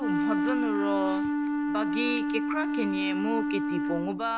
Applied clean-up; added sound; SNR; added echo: none; Wind instrument, woodwind instrument; -4 dB; none.